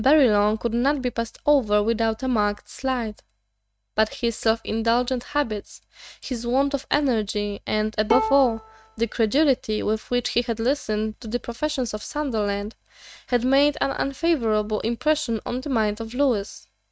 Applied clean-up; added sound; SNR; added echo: neural mask model RNNoise.